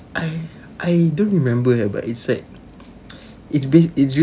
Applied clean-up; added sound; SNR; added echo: none; none; none; none.